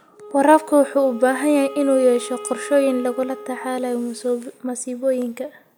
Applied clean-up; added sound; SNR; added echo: none; Wind instrument, woodwind instrument; 17 dB; none.